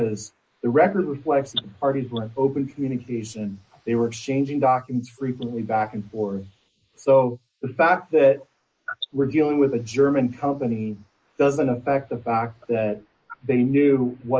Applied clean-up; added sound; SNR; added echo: neural mask model Resemble Enhance denoiser.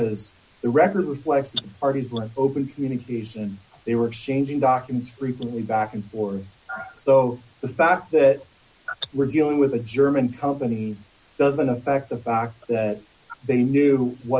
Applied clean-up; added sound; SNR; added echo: none; none; none; none.